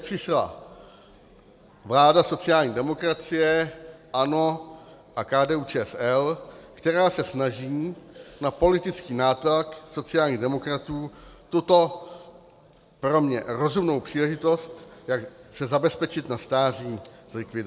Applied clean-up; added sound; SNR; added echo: none; none; none; none.